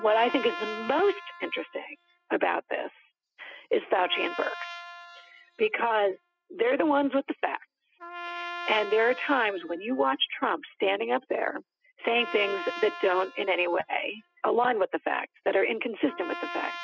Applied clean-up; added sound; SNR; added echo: classical method spectral subtraction.